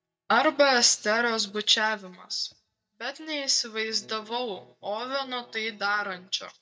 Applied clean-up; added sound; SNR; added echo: neural mask model DeepFilterNet 3.